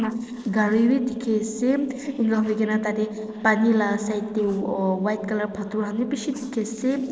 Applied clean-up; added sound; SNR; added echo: neural separator model SepFormer DNS4.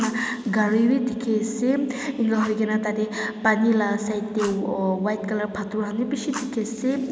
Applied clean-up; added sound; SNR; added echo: none; Fire; 19 dB; none.